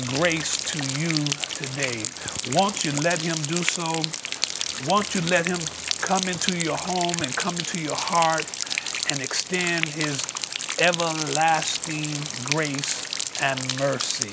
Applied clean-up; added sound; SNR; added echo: none; Rain; 3 dB; none.